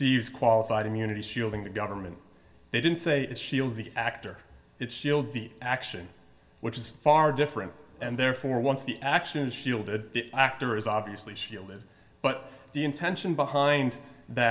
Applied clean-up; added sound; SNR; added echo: none; none; none; reverberation time 0.3 s.